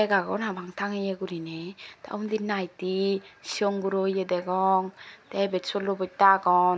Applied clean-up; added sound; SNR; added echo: none; none; none; none.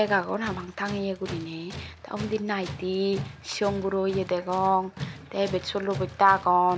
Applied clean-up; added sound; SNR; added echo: none; Tools; 13 dB; none.